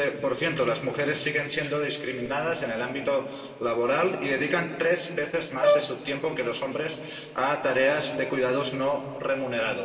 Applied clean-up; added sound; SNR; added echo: none; Brass instrument; 1 dB; reverberation time 2.7 s.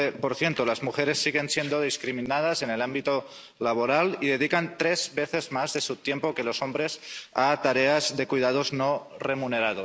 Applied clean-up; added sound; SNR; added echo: none; none; none; none.